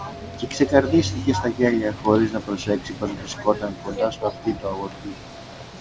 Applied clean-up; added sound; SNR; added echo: none; Ocean / Boat, Water vehicle; 19 dB; none.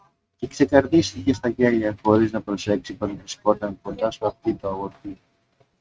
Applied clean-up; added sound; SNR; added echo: neural mask model RNNoise.